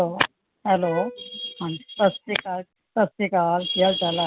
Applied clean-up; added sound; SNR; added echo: none; Bowed string instrument; 14 dB; none.